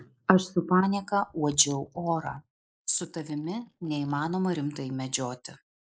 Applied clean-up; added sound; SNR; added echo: neural mask model Resemble Enhance denoiser.